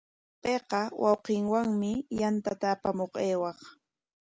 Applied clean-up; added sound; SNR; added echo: none; none; none; none.